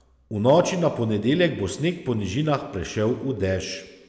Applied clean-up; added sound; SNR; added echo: none; none; none; none.